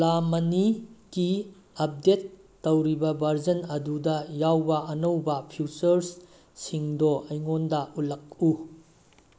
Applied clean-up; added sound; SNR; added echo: none; none; none; none.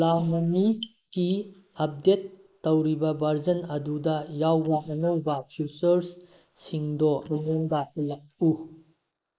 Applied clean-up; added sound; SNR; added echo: neural mask model Resemble Enhance denoiser.